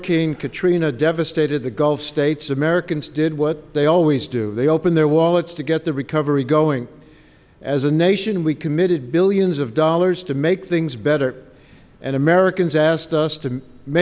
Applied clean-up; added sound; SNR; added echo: none; none; none; none.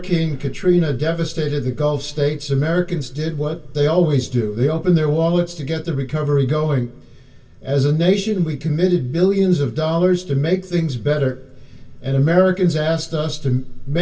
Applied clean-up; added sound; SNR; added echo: none; none; none; reverberation time 0.1 s.